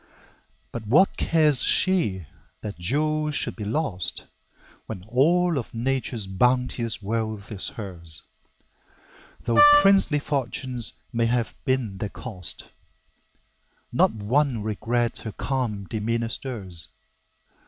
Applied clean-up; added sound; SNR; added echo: none; Wind instrument, woodwind instrument; -5 dB; none.